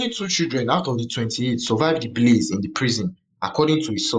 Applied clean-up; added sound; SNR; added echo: neural mask model Resemble Enhance denoiser.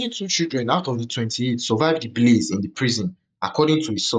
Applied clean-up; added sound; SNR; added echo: neural mask model DeepFilterNet 3.